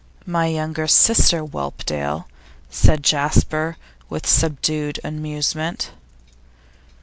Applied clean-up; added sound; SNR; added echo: none; none; none; none.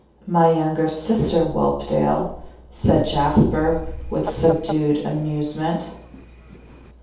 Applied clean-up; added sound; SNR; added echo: none; Fowl; 16 dB; reverberation time 0.7 s.